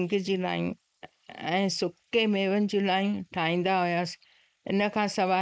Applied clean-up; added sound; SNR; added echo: neural mask model Resemble Enhance denoiser.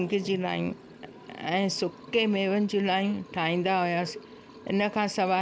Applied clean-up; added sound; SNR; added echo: none; Liquid; 19 dB; none.